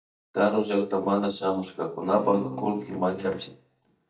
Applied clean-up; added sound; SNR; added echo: neural mask model DeepFilterNet 3.